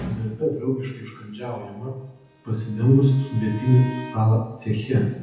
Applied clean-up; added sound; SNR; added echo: none; Bowed string instrument; 19 dB; reverberation time 0.9 s.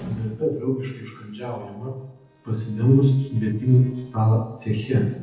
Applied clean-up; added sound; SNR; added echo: neural separator model SepFormer DNS4.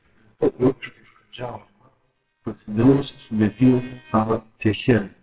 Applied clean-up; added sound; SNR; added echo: neural separator model SepFormer WHAMR!.